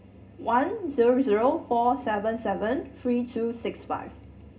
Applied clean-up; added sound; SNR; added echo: none; none; none; reverberation time 0.2 s.